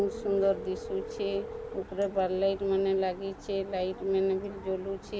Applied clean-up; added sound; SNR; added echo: none; Telephone; 13 dB; none.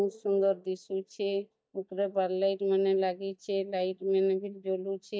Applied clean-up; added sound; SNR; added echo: neural mask model DeepFilterNet 3.